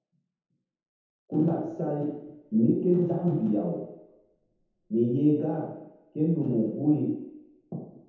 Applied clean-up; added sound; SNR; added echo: none; none; none; reverberation time 0.9 s.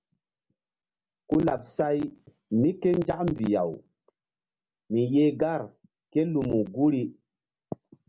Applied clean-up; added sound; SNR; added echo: none; none; none; none.